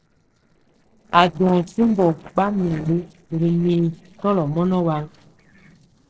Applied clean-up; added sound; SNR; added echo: neural separator model SepFormer DNS4.